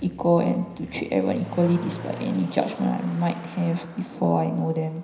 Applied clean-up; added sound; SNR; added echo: none; Motor vehicle (road); 16 dB; reverberation time 0.9 s.